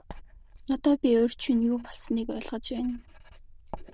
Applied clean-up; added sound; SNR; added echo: neural diffusion model UNIVERSE++.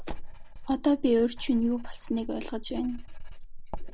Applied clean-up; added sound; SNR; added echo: none; Writing; 7 dB; none.